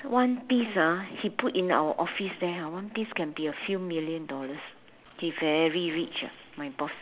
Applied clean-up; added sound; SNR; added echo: none; none; none; none.